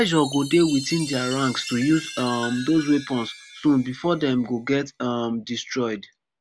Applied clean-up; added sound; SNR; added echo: none; Chime; 14 dB; none.